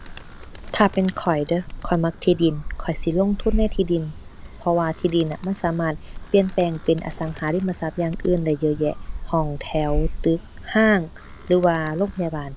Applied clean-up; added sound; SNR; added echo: none; Animal; 9 dB; none.